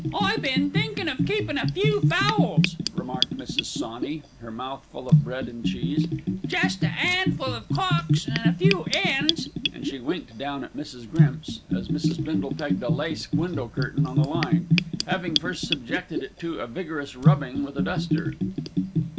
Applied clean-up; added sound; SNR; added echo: none; Bathtub (filling or washing) / Gurgling; -4 dB; none.